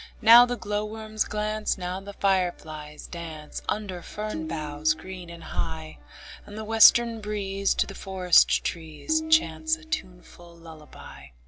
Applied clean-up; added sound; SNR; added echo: none; Tabla; 12 dB; none.